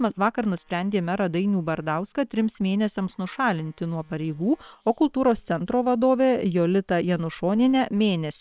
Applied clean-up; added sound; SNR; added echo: neural separator model SepFormer WHAM!.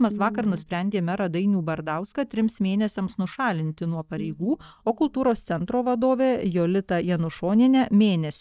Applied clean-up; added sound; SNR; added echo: neural mask model DeepFilterNet 3.